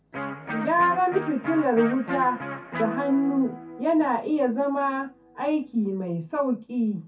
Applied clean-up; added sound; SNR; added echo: none; Electric guitar; 11 dB; reverberation time 0.3 s.